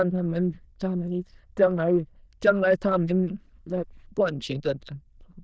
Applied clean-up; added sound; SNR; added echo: neural diffusion model UNIVERSE++.